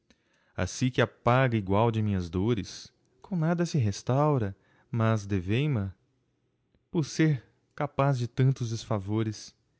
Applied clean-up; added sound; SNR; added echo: none; none; none; none.